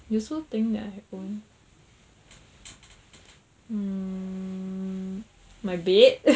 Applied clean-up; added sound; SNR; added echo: none; none; none; none.